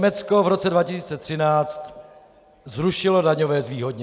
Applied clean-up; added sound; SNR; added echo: none; none; none; none.